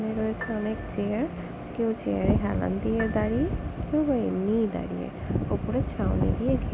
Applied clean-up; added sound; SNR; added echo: none; Piano; 17 dB; none.